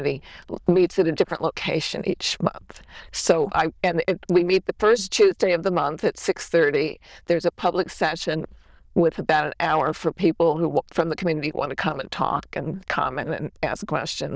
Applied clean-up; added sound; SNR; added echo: neural diffusion model UNIVERSE++.